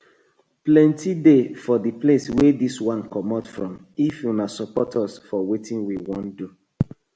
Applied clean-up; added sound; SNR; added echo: none; none; none; none.